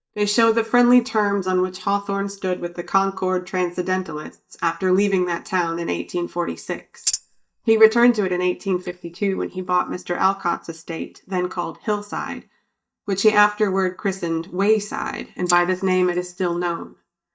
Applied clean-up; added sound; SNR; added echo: neural mask model DeepFilterNet 3.